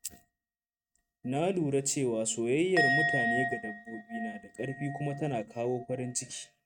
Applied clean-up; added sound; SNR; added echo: neural mask model RNNoise.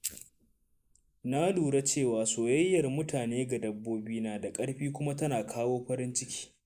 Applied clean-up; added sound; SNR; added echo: neural mask model Resemble Enhance denoiser.